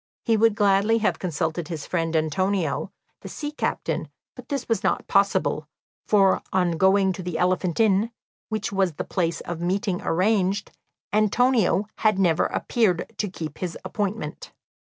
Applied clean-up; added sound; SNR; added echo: none; none; none; none.